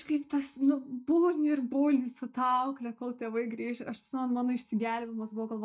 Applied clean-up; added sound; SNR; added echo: neural mask model DeepFilterNet 3.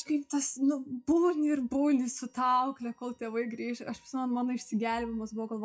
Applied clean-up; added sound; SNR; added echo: classical method WPE with log-MMSE.